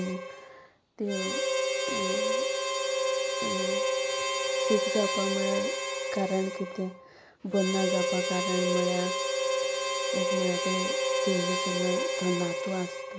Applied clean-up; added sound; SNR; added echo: none; Harmonica; -3 dB; none.